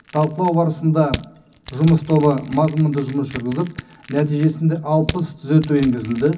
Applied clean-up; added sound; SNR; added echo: none; Crushing; 15 dB; reverberation time 0.4 s.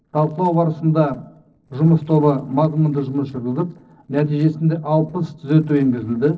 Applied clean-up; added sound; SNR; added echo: neural separator model SepFormer DNS4.